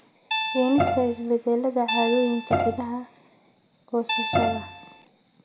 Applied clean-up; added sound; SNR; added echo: none; Bowed string instrument + Guitar; 8 dB; none.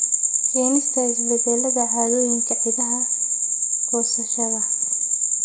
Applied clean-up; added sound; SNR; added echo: none; none; none; none.